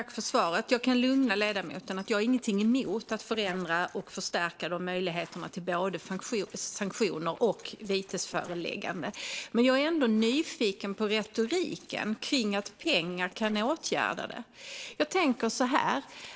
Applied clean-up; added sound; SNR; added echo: neural separator model SepFormer DNS4.